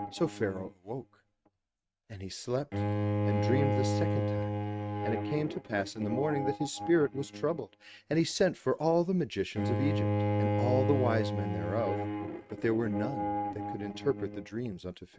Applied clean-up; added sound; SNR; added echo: neural mask model RNNoise.